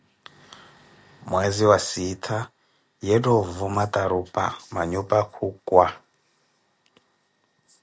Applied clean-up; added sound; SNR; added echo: none; none; none; none.